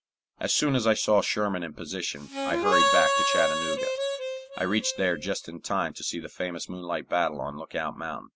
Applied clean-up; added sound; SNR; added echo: none; Harmonica; -2 dB; none.